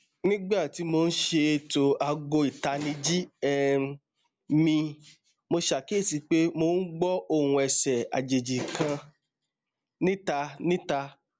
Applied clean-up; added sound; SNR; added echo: none; none; none; none.